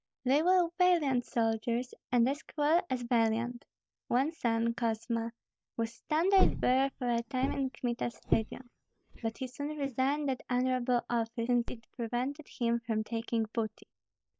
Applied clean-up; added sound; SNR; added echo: neural mask model DeepFilterNet 3.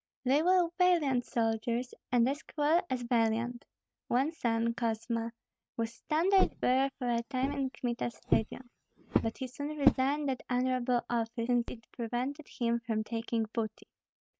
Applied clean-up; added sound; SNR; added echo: neural mask model RNNoise.